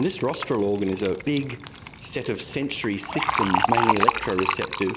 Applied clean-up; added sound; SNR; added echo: none; Fill (with liquid); 1 dB; none.